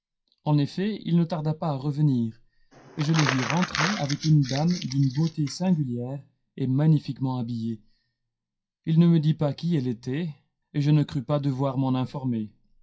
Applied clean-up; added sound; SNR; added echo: classical method WPE with log-MMSE.